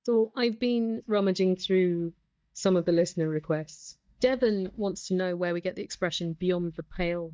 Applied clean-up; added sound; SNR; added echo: neural mask model DeepFilterNet 3.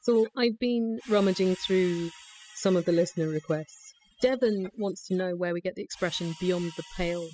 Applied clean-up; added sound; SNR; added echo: classical method spectral subtraction.